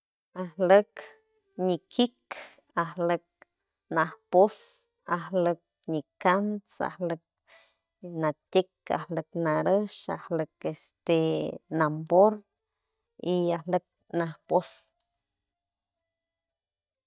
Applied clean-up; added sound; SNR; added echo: neural mask model DeepFilterNet 3.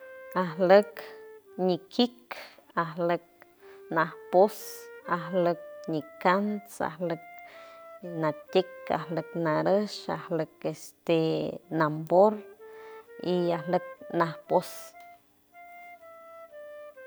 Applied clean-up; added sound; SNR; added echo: none; Wind instrument, woodwind instrument; 19 dB; none.